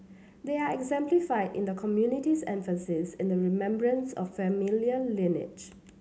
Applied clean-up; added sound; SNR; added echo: none; none; none; none.